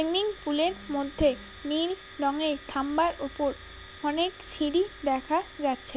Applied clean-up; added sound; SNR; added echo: none; none; none; none.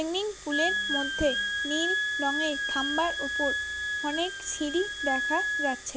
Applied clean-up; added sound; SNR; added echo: none; Wind instrument, woodwind instrument; 0 dB; none.